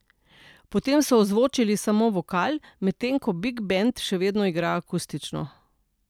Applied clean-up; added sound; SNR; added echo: none; none; none; none.